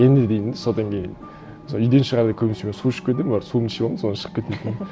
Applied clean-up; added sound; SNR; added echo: none; none; none; none.